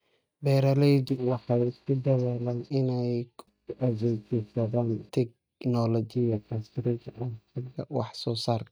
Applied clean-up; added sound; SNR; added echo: neural mask model DeepFilterNet 3.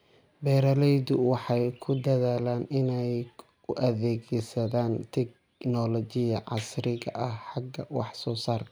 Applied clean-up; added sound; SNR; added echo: none; none; none; none.